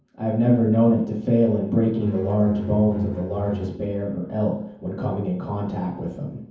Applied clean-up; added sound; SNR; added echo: none; Bowed string instrument; 10 dB; reverberation time 0.7 s.